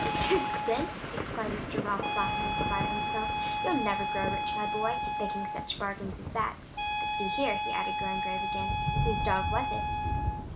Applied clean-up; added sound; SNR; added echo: none; Wind instrument, woodwind instrument + Thunder / Rain; -3 dB; none.